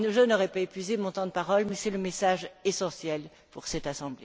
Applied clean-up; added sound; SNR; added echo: none; none; none; none.